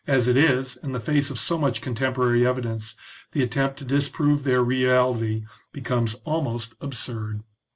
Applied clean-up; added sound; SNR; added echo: none; none; none; none.